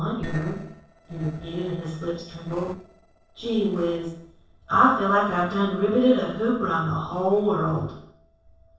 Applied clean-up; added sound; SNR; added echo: neural separator model SepFormer DNS4.